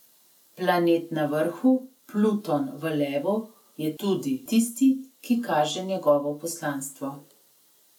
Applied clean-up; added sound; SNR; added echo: none; none; none; none.